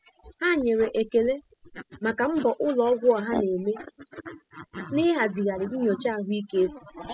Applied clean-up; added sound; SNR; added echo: classical method spectral subtraction.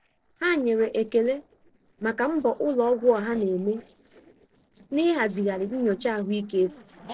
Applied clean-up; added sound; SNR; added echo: neural separator model SepFormer DNS4.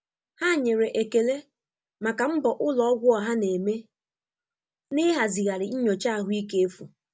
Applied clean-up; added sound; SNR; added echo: none; none; none; none.